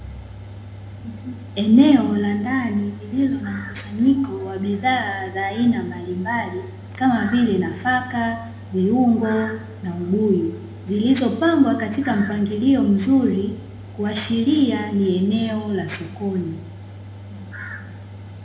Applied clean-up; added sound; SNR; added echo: none; Mechanical fan; 15 dB; reverberation time 0.8 s.